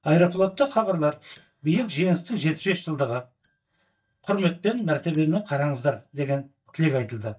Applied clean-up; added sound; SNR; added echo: neural mask model DeepFilterNet 3.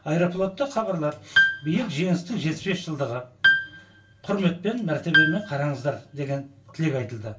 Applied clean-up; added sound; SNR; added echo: none; Piano; 0 dB; reverberation time 0.2 s.